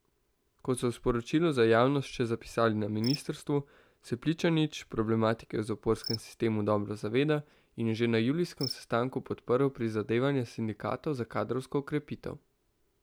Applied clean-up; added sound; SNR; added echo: none; Cricket; 18 dB; none.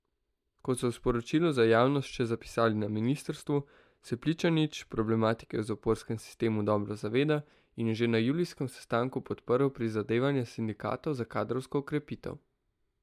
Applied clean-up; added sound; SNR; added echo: neural mask model DeepFilterNet 3.